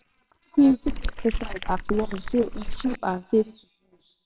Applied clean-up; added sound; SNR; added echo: neural separator model SepFormer WHAMR!.